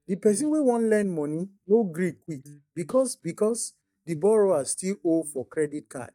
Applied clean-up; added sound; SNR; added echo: neural mask model DeepFilterNet 3.